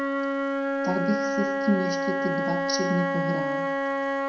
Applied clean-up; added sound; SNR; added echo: none; Wind instrument, woodwind instrument; -4 dB; reverberation time 0.5 s.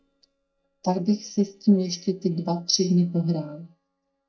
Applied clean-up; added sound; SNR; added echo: neural mask model DeepFilterNet 3.